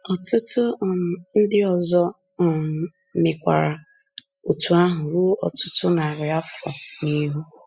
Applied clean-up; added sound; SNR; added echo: classical method spectral subtraction.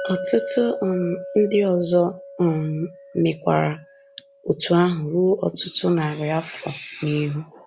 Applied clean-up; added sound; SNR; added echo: none; Chink, clink; 14 dB; none.